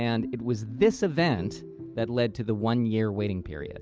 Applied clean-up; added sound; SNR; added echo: none; none; none; none.